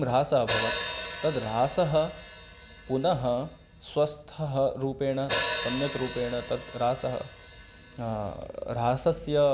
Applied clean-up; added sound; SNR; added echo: none; Hi-hat; 5 dB; none.